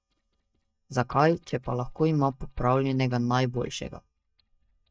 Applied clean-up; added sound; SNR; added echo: neural mask model DeepFilterNet 3.